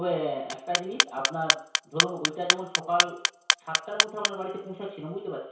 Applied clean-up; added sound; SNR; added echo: none; Clock; -4 dB; reverberation time 0.6 s.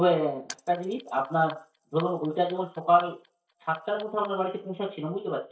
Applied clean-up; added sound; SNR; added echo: neural mask model DeepFilterNet 3.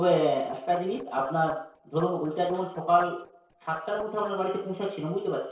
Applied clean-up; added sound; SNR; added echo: neural separator model SepFormer DNS4.